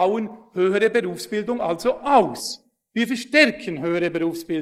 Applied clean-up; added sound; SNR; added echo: neural mask model Resemble Enhance denoiser.